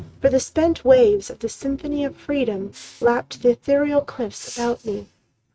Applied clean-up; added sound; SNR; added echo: neural mask model RNNoise.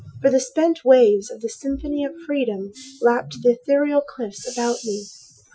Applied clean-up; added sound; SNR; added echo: classical method Wiener filter.